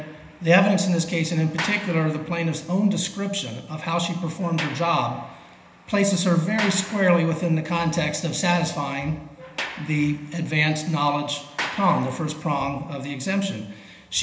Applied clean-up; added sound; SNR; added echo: none; Sliding door; 15 dB; reverberation time 1.0 s.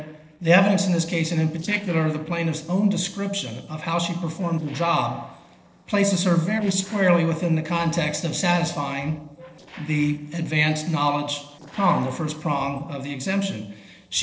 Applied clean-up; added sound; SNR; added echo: neural separator model SepFormer DNS4.